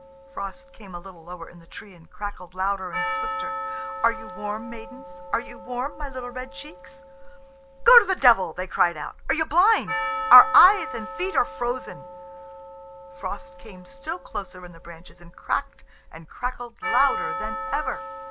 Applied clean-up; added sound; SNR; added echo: none; Percussion; 9 dB; none.